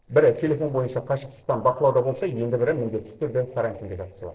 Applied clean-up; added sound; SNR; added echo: neural separator model SepFormer DNS4.